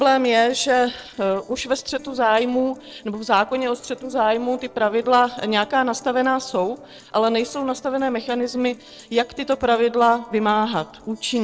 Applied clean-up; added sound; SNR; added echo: neural separator model SepFormer DNS4.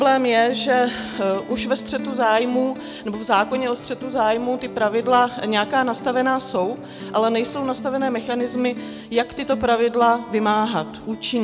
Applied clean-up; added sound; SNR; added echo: none; Guitar; 12 dB; none.